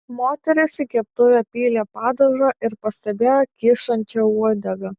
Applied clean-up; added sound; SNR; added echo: none; none; none; none.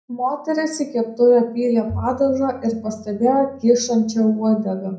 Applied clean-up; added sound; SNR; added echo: none; Bowed string instrument; 16 dB; reverberation time 0.5 s.